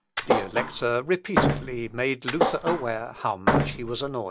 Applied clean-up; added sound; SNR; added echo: none; Thump, thud; -2 dB; none.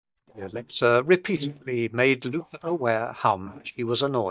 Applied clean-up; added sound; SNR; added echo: neural mask model DeepFilterNet 3.